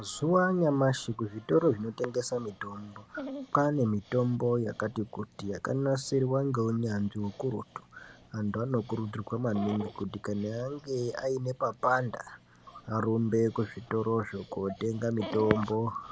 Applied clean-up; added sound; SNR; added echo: none; Dog; 19 dB; none.